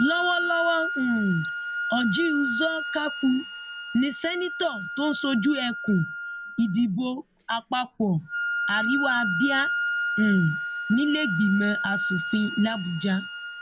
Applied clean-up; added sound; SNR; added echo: none; Wind instrument, woodwind instrument; 4 dB; none.